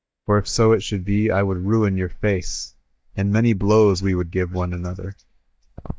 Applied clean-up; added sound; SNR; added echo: neural mask model DeepFilterNet 3.